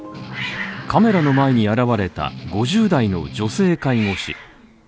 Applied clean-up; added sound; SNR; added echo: none; Hiss + Strum; 12 dB; none.